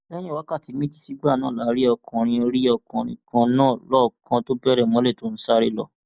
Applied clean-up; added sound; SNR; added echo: none; none; none; none.